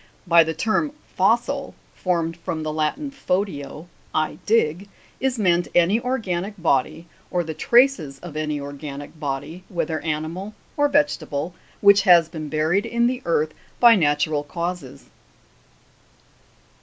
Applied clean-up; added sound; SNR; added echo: none; none; none; none.